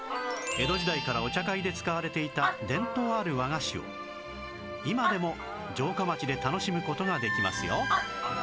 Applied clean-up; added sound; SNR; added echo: none; Animal; 8 dB; none.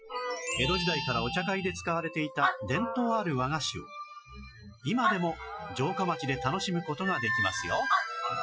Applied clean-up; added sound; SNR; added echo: classical method Wiener filter.